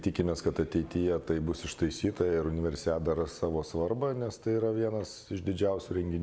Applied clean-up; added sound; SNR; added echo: none; none; none; none.